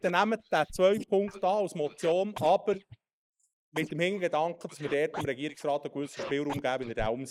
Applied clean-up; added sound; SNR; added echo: neural mask model Resemble Enhance denoiser.